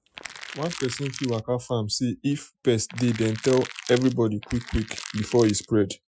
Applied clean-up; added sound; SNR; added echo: classical method Wiener filter.